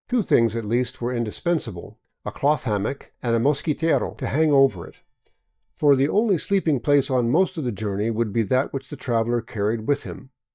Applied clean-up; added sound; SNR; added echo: neural mask model DeepFilterNet 3.